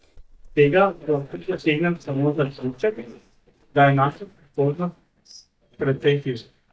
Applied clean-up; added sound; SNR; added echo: neural mask model DeepFilterNet 3.